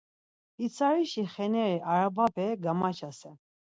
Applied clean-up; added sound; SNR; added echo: none; none; none; none.